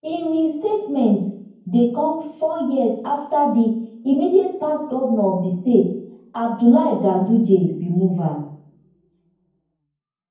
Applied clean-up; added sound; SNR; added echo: none; none; none; reverberation time 0.9 s.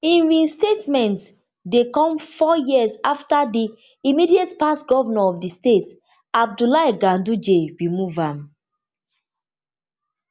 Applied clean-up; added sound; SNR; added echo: none; none; none; none.